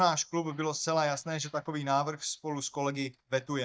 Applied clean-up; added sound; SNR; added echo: neural mask model DeepFilterNet 3.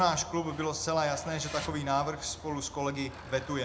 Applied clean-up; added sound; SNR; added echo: none; Truck; 14 dB; reverberation time 0.2 s.